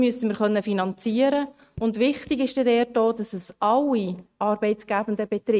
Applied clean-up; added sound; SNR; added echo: neural mask model RNNoise.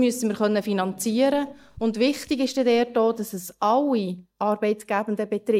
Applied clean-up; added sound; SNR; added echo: neural mask model DeepFilterNet 3.